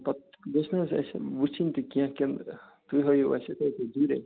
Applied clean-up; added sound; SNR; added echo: none; none; none; none.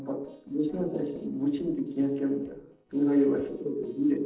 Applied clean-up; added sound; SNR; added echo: neural separator model SepFormer DNS4.